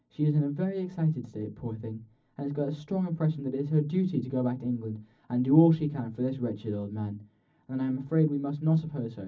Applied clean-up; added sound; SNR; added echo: none; none; none; reverberation time 0.4 s.